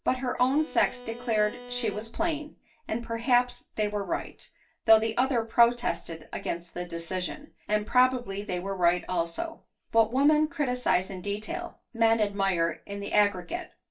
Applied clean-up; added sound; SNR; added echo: none; Bowed string instrument; 17 dB; reverberation time 0.2 s.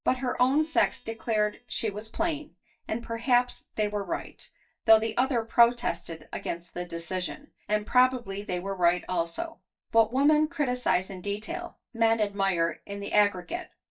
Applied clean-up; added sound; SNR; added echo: neural mask model DeepFilterNet 3.